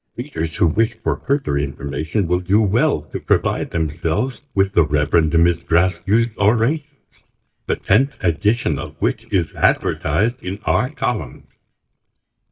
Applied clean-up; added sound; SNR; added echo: neural mask model DeepFilterNet 3.